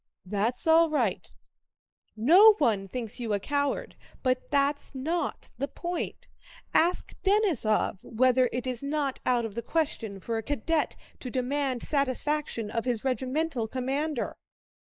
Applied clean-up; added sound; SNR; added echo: neural mask model Resemble Enhance denoiser.